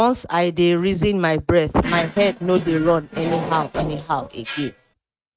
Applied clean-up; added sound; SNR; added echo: neural mask model RNNoise.